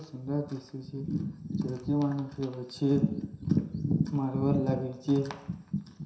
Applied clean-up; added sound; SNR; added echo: none; none; none; reverberation time 0.7 s.